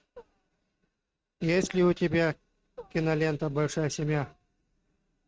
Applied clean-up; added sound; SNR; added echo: neural mask model RNNoise.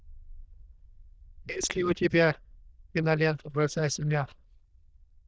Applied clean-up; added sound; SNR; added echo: neural diffusion model UNIVERSE++.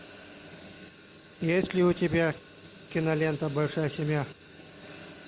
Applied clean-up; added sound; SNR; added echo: none; none; none; none.